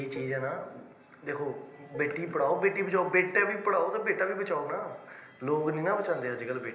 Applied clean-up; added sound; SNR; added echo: none; Dishes, pots, and pans; 18 dB; reverberation time 1.0 s.